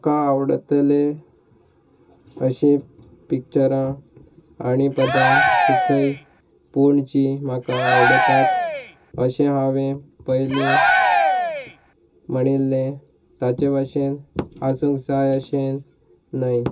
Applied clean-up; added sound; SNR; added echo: none; Cheering; -3 dB; reverberation time 0.2 s.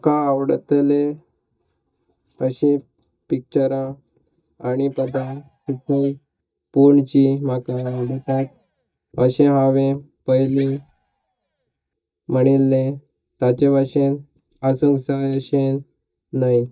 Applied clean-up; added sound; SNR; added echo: neural mask model DeepFilterNet 3.